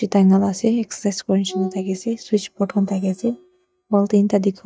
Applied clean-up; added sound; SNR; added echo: neural mask model DeepFilterNet 3.